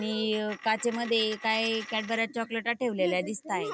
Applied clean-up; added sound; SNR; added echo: none; Coin (dropping); 15 dB; none.